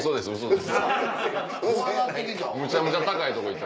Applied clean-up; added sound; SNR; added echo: none; none; none; none.